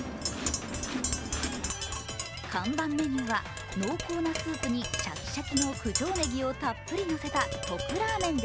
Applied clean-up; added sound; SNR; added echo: none; Tap; 4 dB; none.